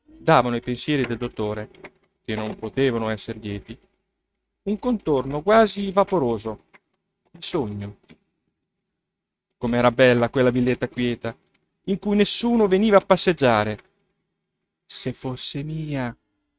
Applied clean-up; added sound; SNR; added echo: neural mask model RNNoise.